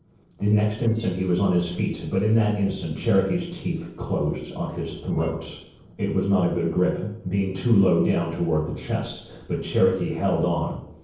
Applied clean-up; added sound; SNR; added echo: neural separator model SepFormer DNS4.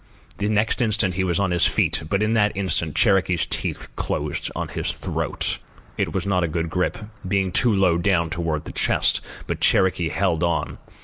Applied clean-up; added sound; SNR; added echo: none; none; none; none.